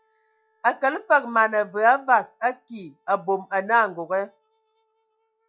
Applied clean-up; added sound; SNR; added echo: classical method log-MMSE.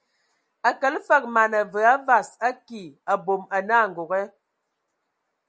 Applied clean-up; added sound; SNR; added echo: none; none; none; none.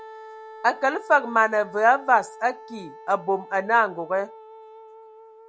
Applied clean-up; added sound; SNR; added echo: none; Wind instrument, woodwind instrument; 19 dB; none.